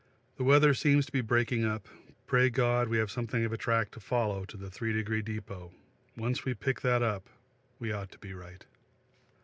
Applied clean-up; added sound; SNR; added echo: none; none; none; none.